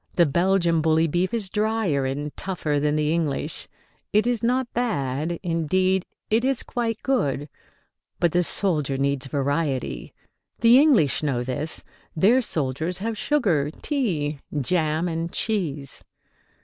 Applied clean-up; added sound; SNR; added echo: none; none; none; none.